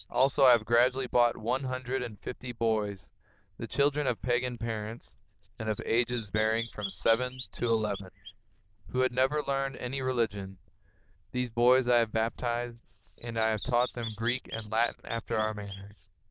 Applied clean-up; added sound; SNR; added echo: neural diffusion model UNIVERSE++.